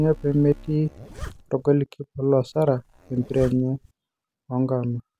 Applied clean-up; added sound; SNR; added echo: none; Alarm + Zipper (clothing); 17 dB; none.